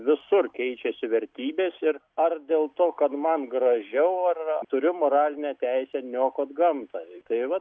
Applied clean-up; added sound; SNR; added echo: none; none; none; none.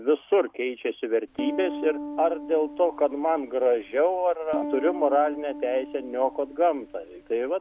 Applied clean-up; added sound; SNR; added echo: none; Piano; 11 dB; none.